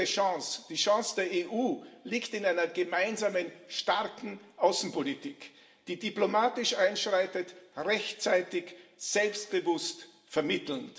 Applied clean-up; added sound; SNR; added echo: none; none; none; reverberation time 0.7 s.